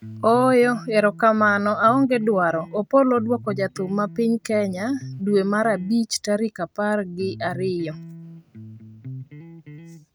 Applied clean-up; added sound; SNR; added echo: none; Electric guitar; 16 dB; none.